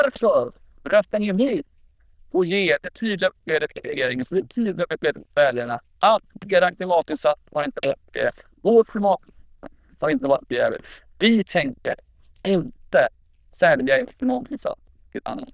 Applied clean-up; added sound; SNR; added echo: neural diffusion model UNIVERSE++.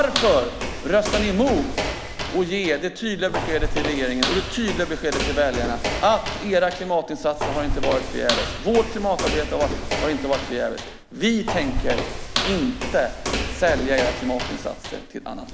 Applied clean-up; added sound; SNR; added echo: none; Walk, footsteps; 4 dB; none.